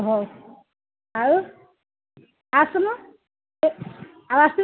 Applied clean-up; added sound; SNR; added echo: none; none; none; none.